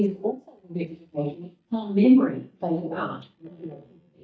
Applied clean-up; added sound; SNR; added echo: neural mask model DeepFilterNet 3.